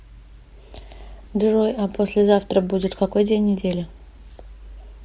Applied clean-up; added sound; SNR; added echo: none; none; none; none.